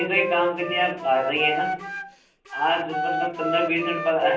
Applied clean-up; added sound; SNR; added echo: none; Wind instrument, woodwind instrument; 3 dB; reverberation time 0.6 s.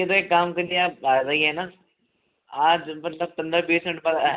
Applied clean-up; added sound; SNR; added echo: none; none; none; none.